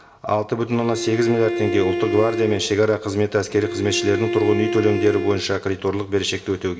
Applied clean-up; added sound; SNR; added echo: none; Bowed string instrument; 5 dB; reverberation time 0.3 s.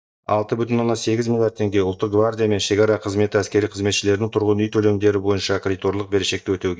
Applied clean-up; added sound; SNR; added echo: neural mask model DeepFilterNet 3.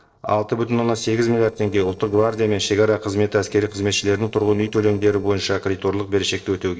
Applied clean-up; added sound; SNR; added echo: neural separator model SepFormer DNS4.